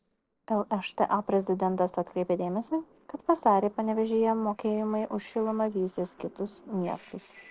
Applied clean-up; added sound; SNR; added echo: neural separator model SepFormer DNS4.